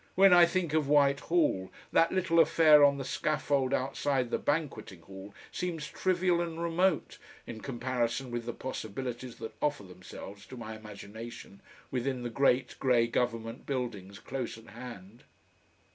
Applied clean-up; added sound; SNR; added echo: none; none; none; none.